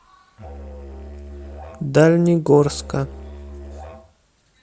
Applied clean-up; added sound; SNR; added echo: none; Musical instrument; 15 dB; none.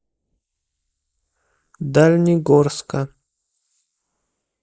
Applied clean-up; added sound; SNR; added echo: neural mask model Resemble Enhance denoiser.